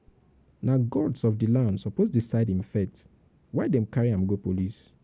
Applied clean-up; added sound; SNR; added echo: none; none; none; none.